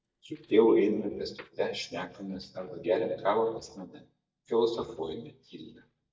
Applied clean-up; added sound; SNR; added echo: neural mask model DeepFilterNet 3.